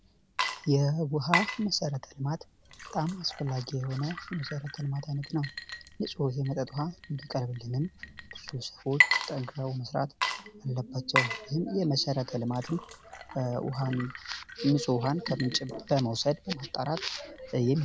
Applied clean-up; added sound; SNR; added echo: none; Water / Liquid; 6 dB; none.